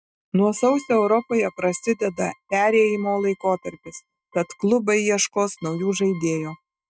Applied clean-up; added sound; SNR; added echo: neural mask model RNNoise.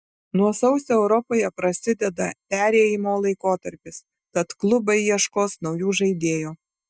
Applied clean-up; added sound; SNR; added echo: neural mask model DeepFilterNet 3.